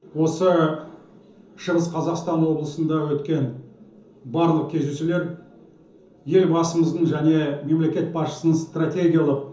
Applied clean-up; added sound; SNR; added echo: none; none; none; reverberation time 0.6 s.